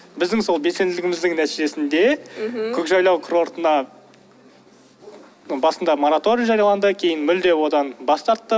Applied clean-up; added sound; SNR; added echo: none; none; none; none.